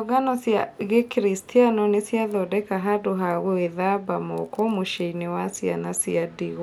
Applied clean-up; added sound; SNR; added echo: none; none; none; none.